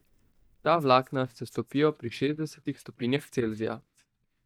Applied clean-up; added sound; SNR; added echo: neural mask model DeepFilterNet 3.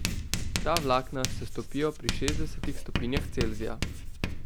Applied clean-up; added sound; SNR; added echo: none; Writing; -2 dB; none.